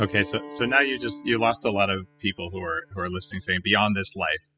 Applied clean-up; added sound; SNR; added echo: classical method spectral subtraction.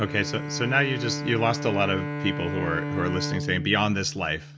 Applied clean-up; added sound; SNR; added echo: none; Bowed string instrument; 5 dB; none.